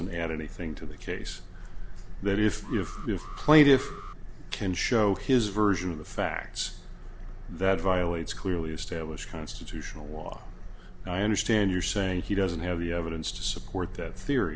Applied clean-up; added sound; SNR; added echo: none; Alarm; 17 dB; none.